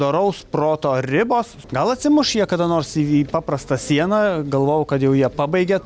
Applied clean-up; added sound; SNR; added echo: none; none; none; none.